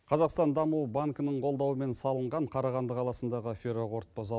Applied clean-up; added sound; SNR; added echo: none; none; none; none.